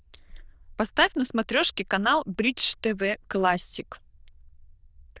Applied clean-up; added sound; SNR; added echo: neural diffusion model UNIVERSE++.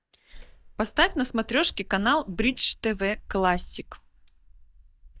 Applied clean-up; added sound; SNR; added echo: neural mask model DeepFilterNet 3.